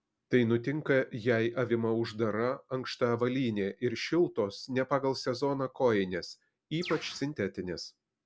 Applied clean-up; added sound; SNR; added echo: none; Bird; 11 dB; none.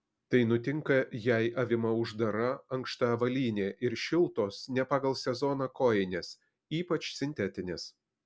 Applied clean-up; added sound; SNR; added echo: none; none; none; none.